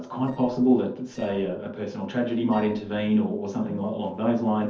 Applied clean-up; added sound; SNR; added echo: neural separator model SepFormer DNS4.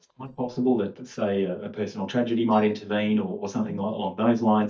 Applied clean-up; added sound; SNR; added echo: neural mask model DeepFilterNet 3.